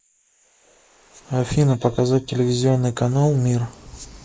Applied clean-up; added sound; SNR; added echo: neural mask model Resemble Enhance denoiser.